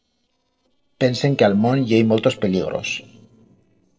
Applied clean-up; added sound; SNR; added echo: neural separator model SepFormer DNS4.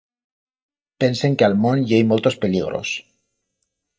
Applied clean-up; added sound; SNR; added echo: neural mask model DeepFilterNet 3.